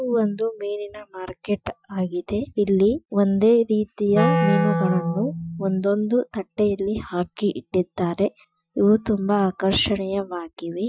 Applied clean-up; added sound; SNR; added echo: classical method Wiener filter.